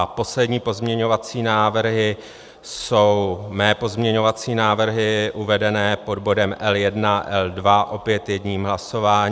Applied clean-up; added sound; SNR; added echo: none; none; none; none.